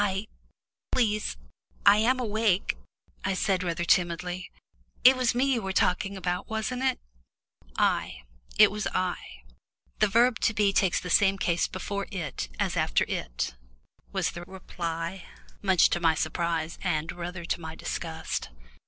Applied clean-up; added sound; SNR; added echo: none; none; none; none.